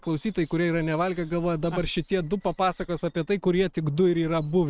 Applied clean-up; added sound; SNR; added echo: neural mask model RNNoise.